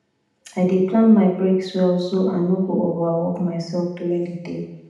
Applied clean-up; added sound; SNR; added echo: none; none; none; reverberation time 0.8 s.